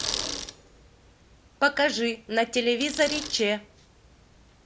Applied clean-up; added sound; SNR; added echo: none; Bicycle; 10 dB; none.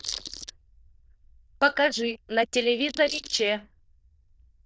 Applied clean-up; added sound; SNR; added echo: neural diffusion model UNIVERSE++.